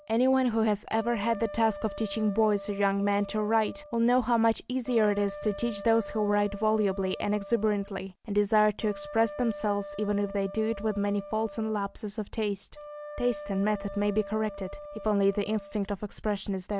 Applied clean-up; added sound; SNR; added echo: none; Wind instrument, woodwind instrument; 14 dB; none.